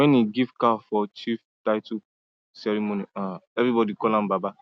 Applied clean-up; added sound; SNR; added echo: none; none; none; none.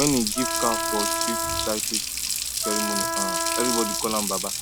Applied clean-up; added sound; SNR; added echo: none; Wind instrument, woodwind instrument + Water tap, faucet; -3 dB; none.